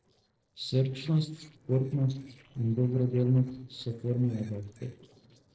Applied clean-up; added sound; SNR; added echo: neural separator model SepFormer DNS4.